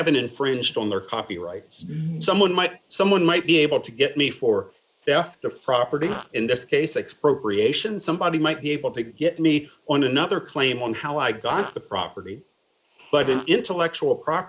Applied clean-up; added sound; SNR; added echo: neural mask model Resemble Enhance denoiser.